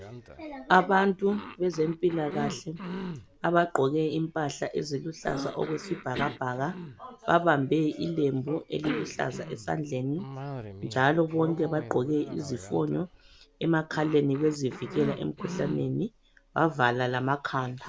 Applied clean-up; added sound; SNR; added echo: none; Cough; 13 dB; none.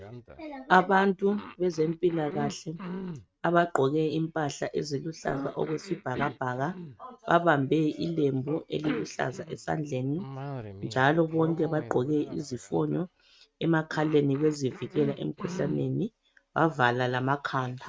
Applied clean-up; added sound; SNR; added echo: neural mask model RNNoise.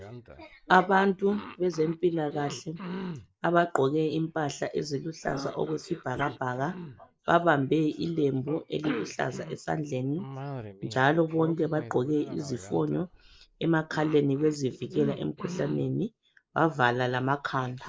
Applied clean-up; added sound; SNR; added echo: neural mask model Resemble Enhance denoiser.